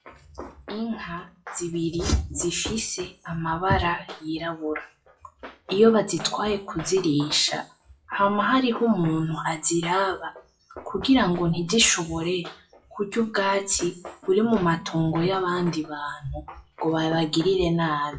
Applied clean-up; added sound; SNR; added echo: classical method WPE with log-MMSE.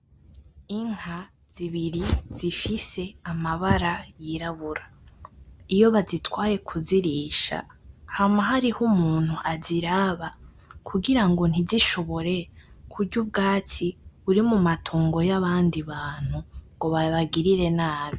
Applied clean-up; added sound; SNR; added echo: none; none; none; none.